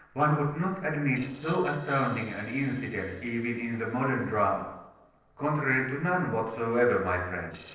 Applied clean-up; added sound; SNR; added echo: neural separator model SepFormer DNS4.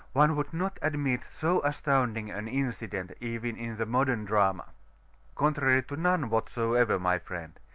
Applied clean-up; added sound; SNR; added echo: none; none; none; none.